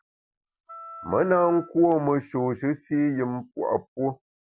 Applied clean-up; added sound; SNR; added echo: none; Wind instrument, woodwind instrument; 18 dB; none.